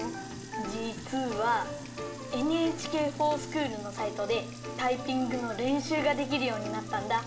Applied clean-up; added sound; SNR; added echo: none; Sink (filling or washing); 12 dB; reverberation time 1.8 s.